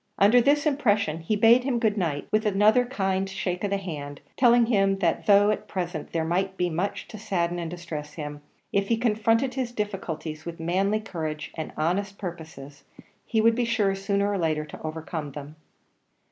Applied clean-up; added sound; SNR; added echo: none; none; none; none.